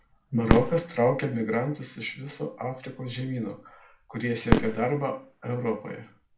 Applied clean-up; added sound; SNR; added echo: none; Fireworks; 3 dB; reverberation time 0.3 s.